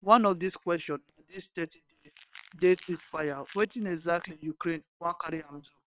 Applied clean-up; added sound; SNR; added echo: neural separator model SepFormer WHAM!.